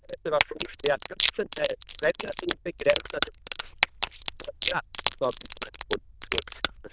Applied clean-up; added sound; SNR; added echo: neural diffusion model UNIVERSE++.